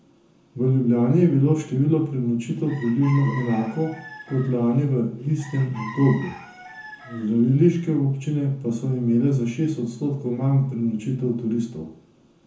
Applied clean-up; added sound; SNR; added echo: none; Chicken, rooster; 17 dB; reverberation time 0.6 s.